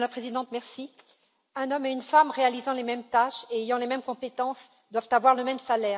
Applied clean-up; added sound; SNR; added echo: none; none; none; none.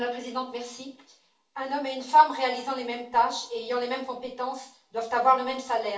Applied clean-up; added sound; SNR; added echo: none; none; none; reverberation time 0.3 s.